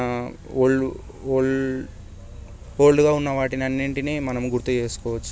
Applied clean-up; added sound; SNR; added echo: none; none; none; none.